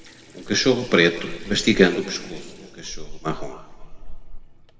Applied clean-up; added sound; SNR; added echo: none; Sink (filling or washing) / Water tap, faucet; 11 dB; reverberation time 1.7 s.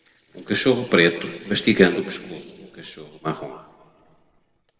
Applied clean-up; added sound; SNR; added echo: neural separator model SepFormer DNS4.